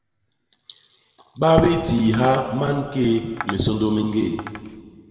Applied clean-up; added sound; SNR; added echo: none; Tap; 15 dB; reverberation time 2.3 s.